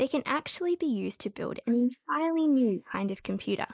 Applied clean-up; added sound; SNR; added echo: neural mask model Resemble Enhance denoiser.